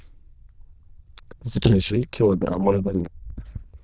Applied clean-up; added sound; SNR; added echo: neural diffusion model UNIVERSE++.